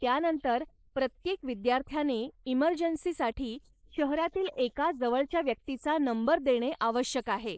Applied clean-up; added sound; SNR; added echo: neural mask model Resemble Enhance denoiser.